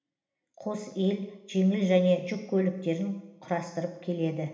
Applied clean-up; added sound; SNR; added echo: none; none; none; reverberation time 1.1 s.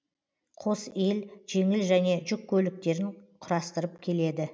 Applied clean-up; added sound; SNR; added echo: none; none; none; none.